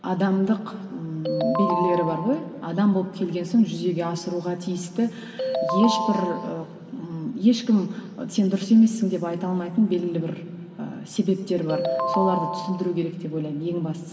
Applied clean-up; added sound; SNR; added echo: none; Ringtone; 3 dB; reverberation time 2.3 s.